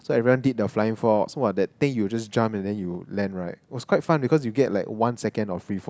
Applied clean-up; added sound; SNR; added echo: none; none; none; none.